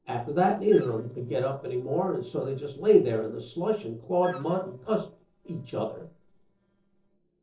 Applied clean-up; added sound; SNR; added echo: neural separator model SepFormer DNS4.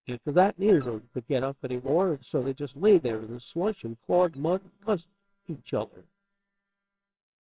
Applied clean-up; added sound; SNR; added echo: neural separator model SepFormer WHAMR!.